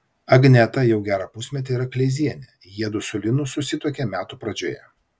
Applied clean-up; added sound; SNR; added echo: none; none; none; none.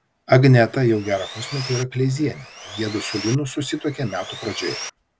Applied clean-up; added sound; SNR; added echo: none; Sawing; 14 dB; none.